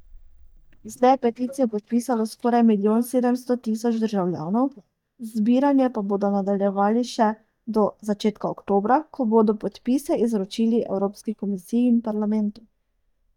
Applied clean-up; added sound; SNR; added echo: neural mask model DeepFilterNet 3.